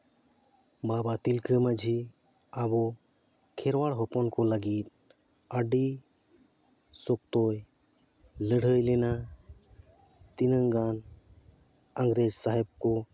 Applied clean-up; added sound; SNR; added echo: none; none; none; none.